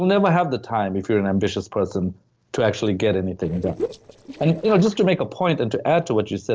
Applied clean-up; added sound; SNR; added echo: neural separator model SepFormer DNS4.